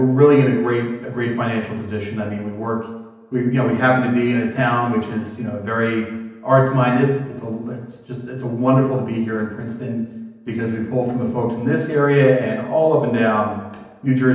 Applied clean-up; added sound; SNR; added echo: none; none; none; reverberation time 0.9 s.